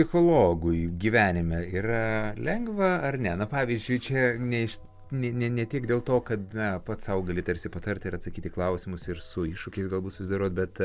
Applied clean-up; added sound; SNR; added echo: none; none; none; none.